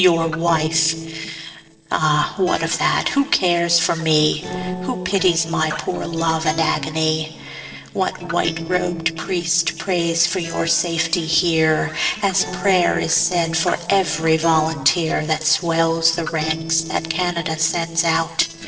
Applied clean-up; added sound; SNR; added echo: neural separator model SepFormer DNS4.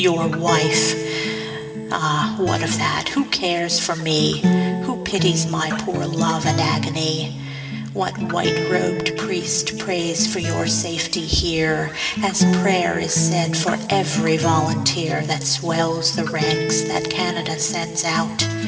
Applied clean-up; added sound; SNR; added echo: none; Acoustic guitar; 2 dB; reverberation time 1.9 s.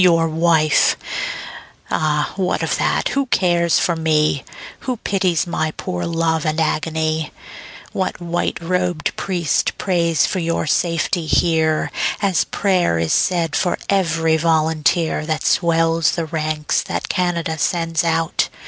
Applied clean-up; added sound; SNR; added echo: none; none; none; none.